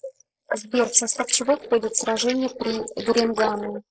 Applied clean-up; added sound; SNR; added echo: neural mask model Resemble Enhance denoiser.